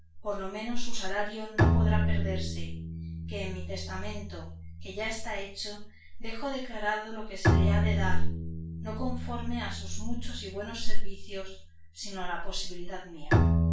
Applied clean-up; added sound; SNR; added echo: none; Bowed string instrument; 3 dB; reverberation time 0.3 s.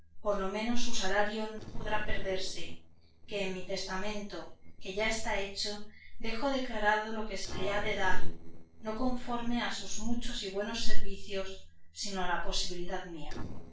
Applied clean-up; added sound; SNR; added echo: neural separator model SepFormer DNS4.